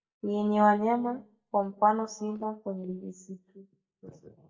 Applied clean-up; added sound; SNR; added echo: neural mask model DeepFilterNet 3.